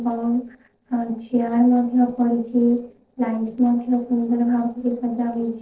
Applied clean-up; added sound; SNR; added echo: neural separator model SepFormer DNS4.